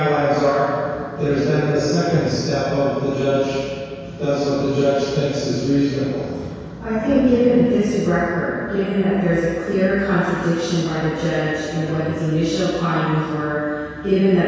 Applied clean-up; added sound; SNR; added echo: none; Musical instrument; 20 dB; reverberation time 2.0 s.